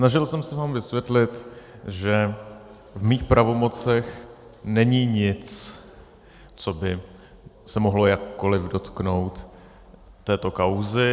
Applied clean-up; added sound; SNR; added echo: none; none; none; none.